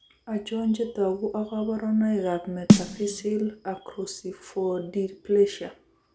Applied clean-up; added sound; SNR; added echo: none; Snare drum; -3 dB; none.